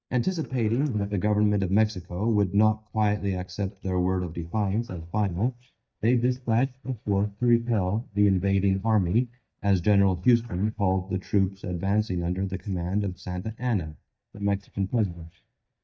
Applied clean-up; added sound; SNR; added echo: neural mask model DeepFilterNet 3.